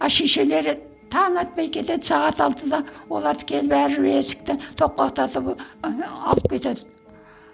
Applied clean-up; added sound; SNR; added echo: none; none; none; none.